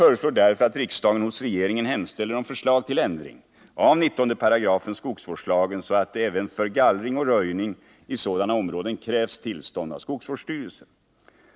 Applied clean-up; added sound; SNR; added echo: none; none; none; none.